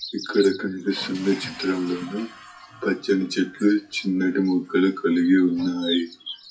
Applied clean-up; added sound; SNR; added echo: classical method WPE with log-MMSE.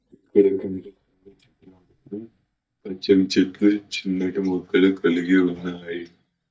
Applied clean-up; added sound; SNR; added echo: neural mask model DeepFilterNet 3.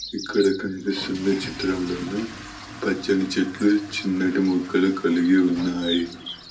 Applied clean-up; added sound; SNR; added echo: none; Fill (with liquid) / Toilet flush; 17 dB; reverberation time 0.3 s.